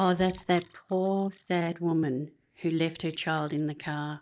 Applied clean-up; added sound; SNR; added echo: neural mask model DeepFilterNet 3.